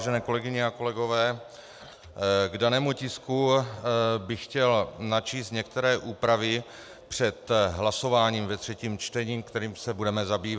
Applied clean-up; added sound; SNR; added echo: none; none; none; none.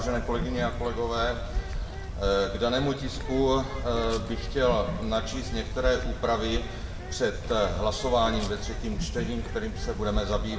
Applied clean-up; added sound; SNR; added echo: none; Bird; 4 dB; reverberation time 1.4 s.